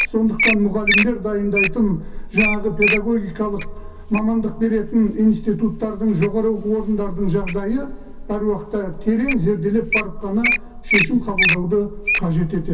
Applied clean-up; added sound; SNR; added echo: none; Wild animals; 4 dB; reverberation time 0.3 s.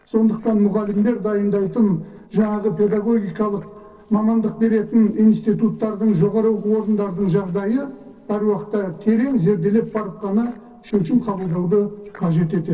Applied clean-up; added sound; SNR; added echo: neural separator model SepFormer DNS4.